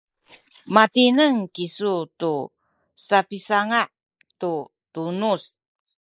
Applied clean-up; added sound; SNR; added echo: neural mask model Resemble Enhance denoiser.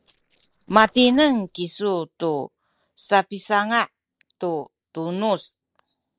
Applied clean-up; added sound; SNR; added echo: neural separator model SepFormer DNS4.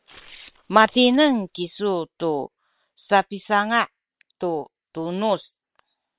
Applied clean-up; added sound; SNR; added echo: neural separator model SepFormer WHAM!.